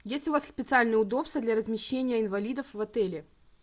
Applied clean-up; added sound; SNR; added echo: none; none; none; none.